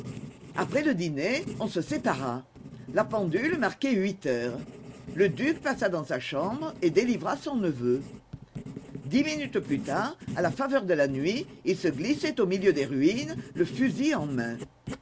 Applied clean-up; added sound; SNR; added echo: none; Writing; 13 dB; none.